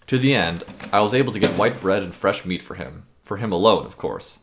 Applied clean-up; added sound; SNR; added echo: none; Keys jangling; 13 dB; none.